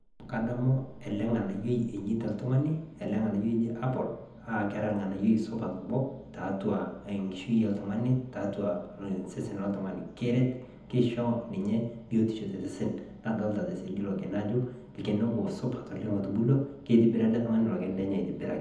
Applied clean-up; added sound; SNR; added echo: none; none; none; reverberation time 1.0 s.